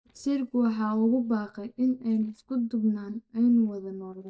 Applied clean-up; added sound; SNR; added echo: neural mask model DeepFilterNet 3.